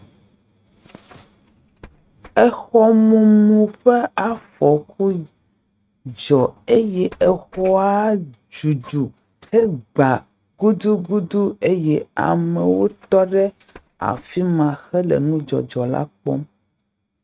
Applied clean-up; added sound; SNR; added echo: neural mask model RNNoise.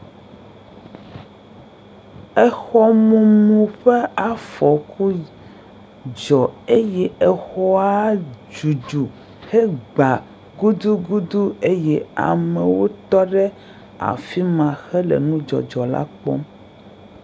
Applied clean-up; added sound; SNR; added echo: none; none; none; none.